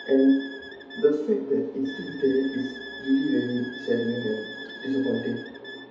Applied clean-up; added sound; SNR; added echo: none; Wind instrument, woodwind instrument; 15 dB; reverberation time 2.2 s.